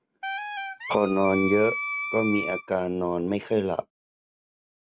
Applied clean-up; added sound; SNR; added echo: none; Wind instrument, woodwind instrument; 5 dB; none.